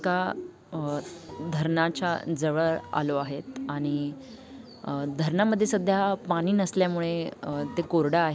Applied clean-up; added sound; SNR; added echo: none; Printer; 17 dB; none.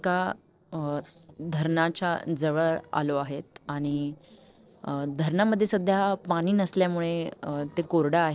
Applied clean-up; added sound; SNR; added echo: neural separator model SepFormer DNS4.